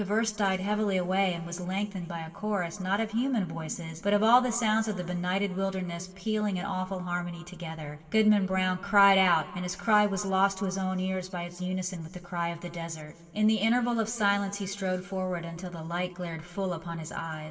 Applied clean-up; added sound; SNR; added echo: none; none; none; reverberation time 2.6 s.